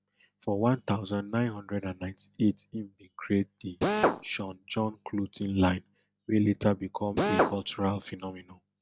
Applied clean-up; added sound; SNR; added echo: none; Drill; -3 dB; none.